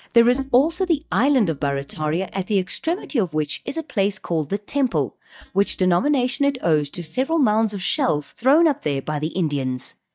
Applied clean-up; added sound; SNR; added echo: neural mask model DeepFilterNet 3.